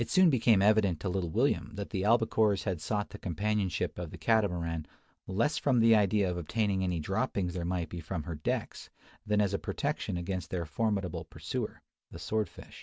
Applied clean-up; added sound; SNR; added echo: none; none; none; none.